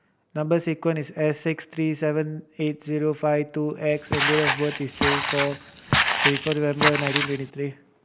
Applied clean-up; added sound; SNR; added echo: none; Walk, footsteps; -1 dB; none.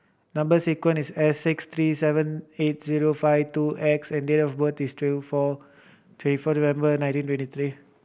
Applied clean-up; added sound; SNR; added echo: none; none; none; none.